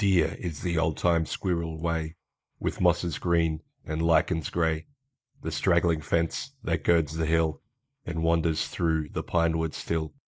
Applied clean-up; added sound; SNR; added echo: neural mask model Resemble Enhance denoiser.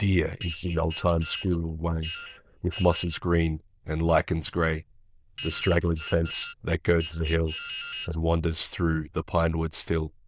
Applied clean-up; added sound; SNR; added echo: neural diffusion model UNIVERSE++.